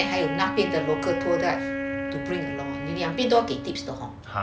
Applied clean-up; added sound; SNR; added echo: none; Wind instrument, woodwind instrument; 4 dB; none.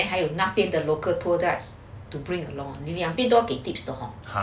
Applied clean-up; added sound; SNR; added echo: none; none; none; none.